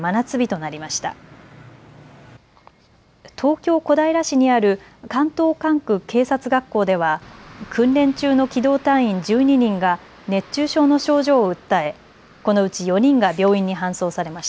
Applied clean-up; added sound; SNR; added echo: none; none; none; none.